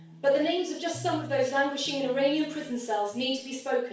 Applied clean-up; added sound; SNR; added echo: none; Electric guitar; 19 dB; reverberation time 0.4 s.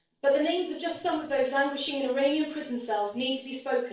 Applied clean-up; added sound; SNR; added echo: neural separator model SepFormer DNS4.